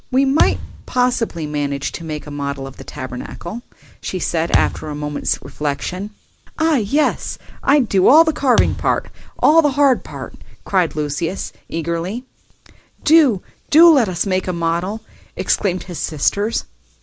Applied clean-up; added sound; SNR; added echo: none; Thump, thud; 3 dB; none.